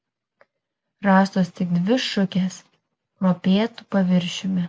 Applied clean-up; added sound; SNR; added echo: none; none; none; none.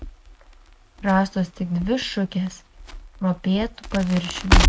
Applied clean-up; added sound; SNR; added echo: none; Crackle; 0 dB; none.